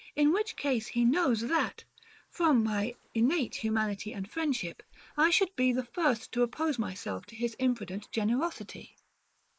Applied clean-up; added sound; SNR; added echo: neural mask model Resemble Enhance denoiser.